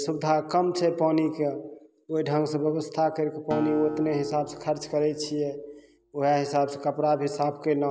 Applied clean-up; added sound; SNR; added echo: none; Acoustic guitar; 15 dB; none.